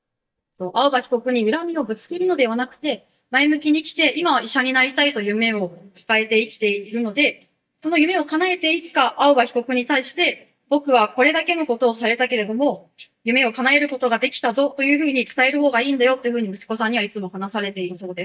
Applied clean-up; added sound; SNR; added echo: neural mask model DeepFilterNet 3.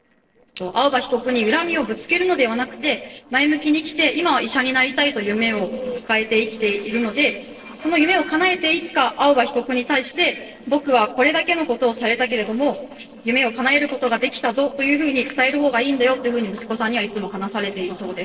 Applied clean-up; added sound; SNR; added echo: neural separator model SepFormer DNS4.